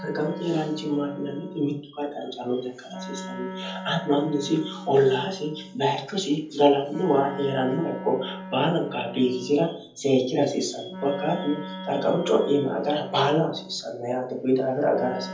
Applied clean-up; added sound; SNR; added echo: none; Wind instrument, woodwind instrument; 14 dB; reverberation time 0.6 s.